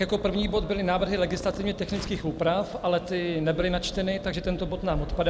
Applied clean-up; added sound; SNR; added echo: none; Purr; 10 dB; none.